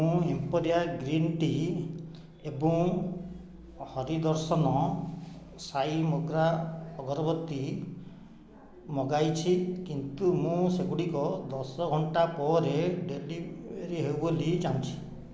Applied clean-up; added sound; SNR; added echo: none; none; none; none.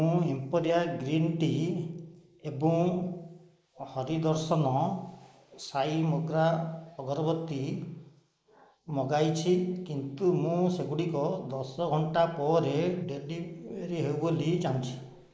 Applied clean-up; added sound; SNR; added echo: neural mask model Resemble Enhance denoiser.